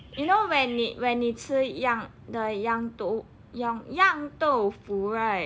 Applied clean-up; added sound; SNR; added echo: none; none; none; none.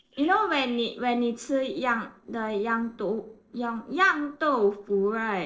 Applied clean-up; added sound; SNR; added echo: neural separator model SepFormer DNS4.